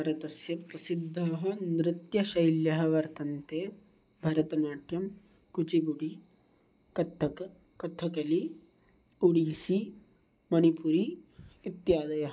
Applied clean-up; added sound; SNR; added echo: none; none; none; none.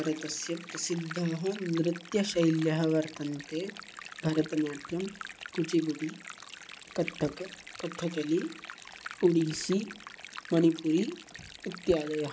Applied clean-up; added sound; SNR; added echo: none; Stream; 15 dB; none.